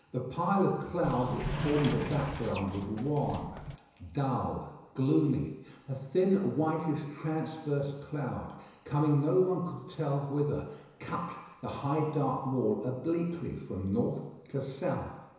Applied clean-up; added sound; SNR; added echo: none; Sliding door; 6 dB; reverberation time 1.0 s.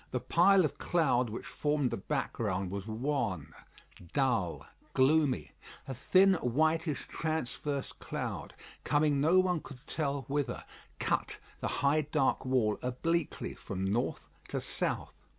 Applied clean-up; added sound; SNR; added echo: none; none; none; none.